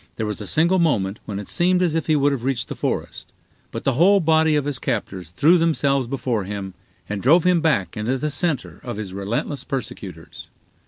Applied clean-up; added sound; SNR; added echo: none; none; none; none.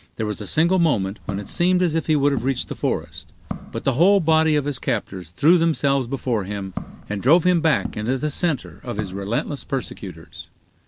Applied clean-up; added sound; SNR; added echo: none; Walk, footsteps; 16 dB; none.